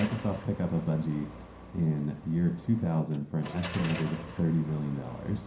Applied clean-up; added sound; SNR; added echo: none; Car; 13 dB; reverberation time 0.5 s.